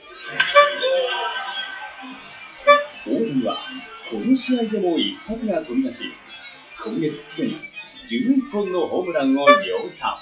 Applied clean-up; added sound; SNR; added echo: classical method WPE with log-MMSE.